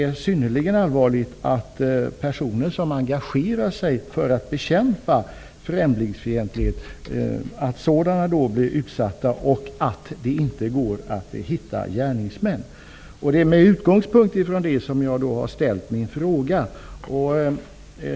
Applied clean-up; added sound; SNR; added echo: none; none; none; none.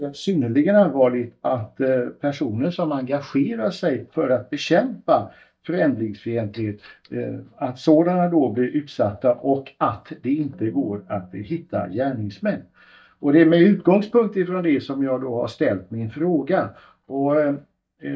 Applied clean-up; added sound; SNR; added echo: neural mask model DeepFilterNet 3.